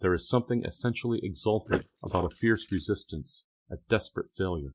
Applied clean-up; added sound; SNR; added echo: neural mask model Resemble Enhance denoiser.